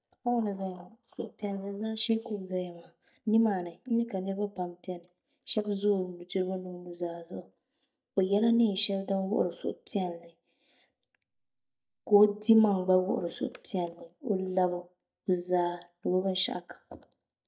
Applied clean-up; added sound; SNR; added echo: neural mask model DeepFilterNet 3.